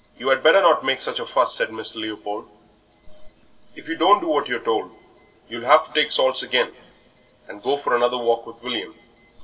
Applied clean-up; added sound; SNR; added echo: none; Alarm; 17 dB; reverberation time 0.3 s.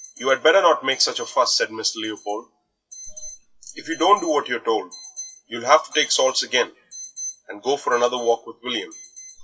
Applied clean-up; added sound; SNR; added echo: classical method WPE with log-MMSE.